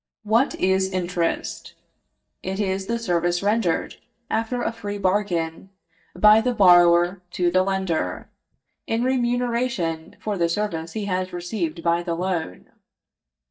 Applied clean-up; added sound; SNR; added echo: neural mask model DeepFilterNet 3.